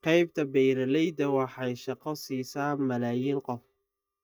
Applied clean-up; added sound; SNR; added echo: neural mask model DeepFilterNet 3.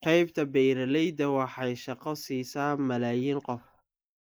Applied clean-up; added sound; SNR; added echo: neural mask model Resemble Enhance denoiser.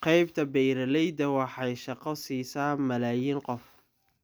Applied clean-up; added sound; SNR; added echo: none; none; none; none.